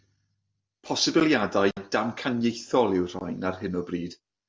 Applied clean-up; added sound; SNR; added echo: none; none; none; none.